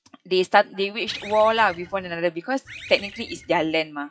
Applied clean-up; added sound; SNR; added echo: classical method WPE with log-MMSE.